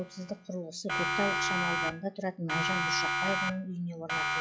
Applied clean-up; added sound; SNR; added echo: classical method log-MMSE.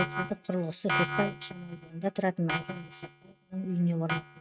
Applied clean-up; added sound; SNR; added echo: neural mask model RNNoise.